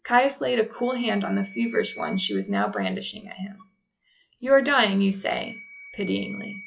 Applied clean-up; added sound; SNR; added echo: classical method log-MMSE.